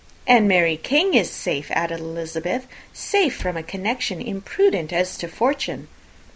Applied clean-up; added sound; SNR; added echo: none; Cupboard open or close; 15 dB; none.